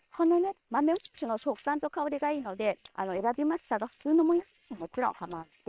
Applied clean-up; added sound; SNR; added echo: neural separator model SepFormer WHAM!.